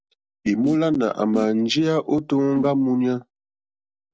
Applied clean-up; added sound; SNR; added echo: neural separator model SepFormer DNS4.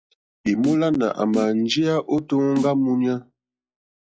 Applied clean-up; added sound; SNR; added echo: classical method log-MMSE.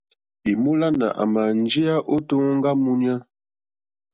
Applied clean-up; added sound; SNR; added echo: none; none; none; none.